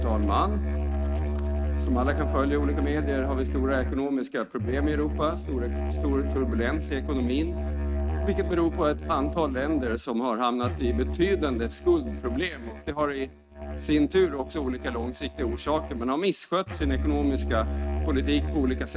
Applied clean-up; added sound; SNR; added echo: neural mask model RNNoise.